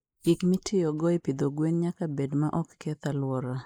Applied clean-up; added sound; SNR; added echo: neural mask model Resemble Enhance denoiser.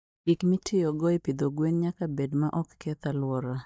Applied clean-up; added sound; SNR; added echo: neural mask model DeepFilterNet 3.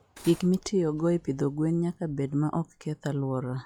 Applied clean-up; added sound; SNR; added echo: classical method log-MMSE.